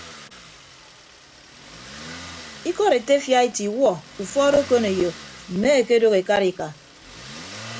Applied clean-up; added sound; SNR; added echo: none; Motor vehicle (road); 18 dB; none.